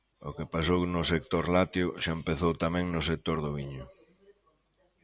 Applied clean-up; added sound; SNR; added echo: none; none; none; none.